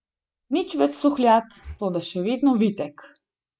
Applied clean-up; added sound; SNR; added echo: neural mask model DeepFilterNet 3.